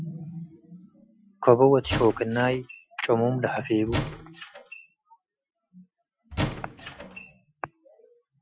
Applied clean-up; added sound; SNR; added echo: classical method Wiener filter.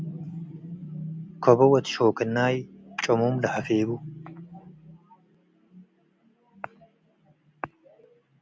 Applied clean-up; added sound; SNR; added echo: none; none; none; none.